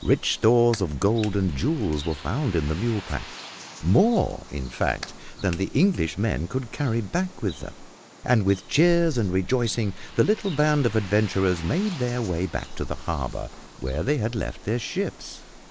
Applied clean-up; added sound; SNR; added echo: none; Clapping + Bird; 19 dB; none.